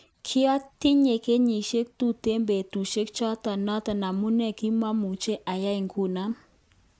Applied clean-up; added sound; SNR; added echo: none; none; none; none.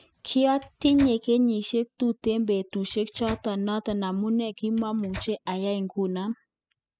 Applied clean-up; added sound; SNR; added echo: classical method spectral subtraction.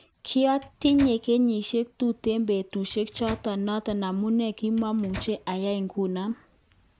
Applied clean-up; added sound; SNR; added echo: none; Microwave oven; 18 dB; none.